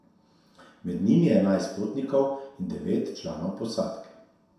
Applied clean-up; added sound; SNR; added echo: none; none; none; reverberation time 0.7 s.